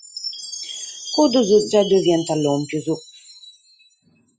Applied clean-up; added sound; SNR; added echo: classical method Wiener filter.